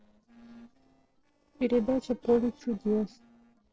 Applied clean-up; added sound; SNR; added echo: neural separator model SepFormer DNS4.